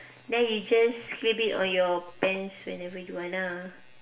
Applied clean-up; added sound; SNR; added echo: none; none; none; reverberation time 0.6 s.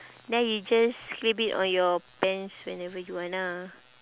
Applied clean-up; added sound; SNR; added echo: none; none; none; none.